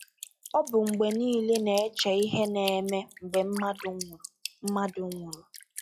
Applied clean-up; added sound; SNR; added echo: classical method log-MMSE.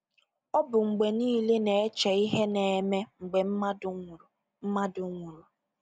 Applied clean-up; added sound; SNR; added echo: none; none; none; none.